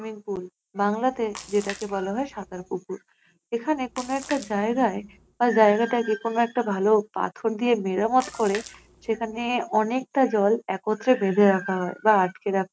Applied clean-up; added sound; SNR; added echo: none; Splash, splatter; 18 dB; none.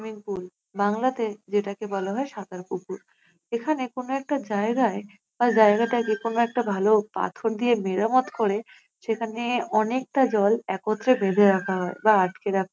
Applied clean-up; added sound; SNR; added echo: none; none; none; none.